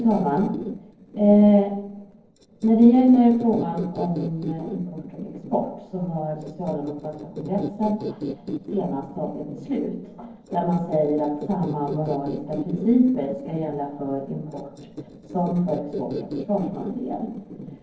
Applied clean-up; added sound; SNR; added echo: neural separator model SepFormer DNS4.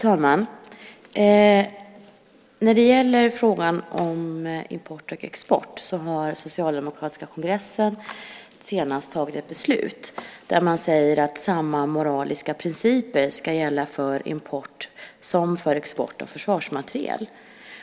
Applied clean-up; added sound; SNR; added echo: none; none; none; none.